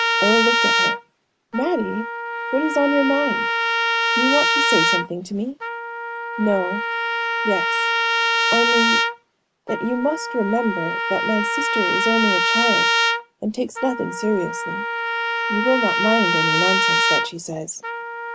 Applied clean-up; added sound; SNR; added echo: none; Trumpet; -3 dB; none.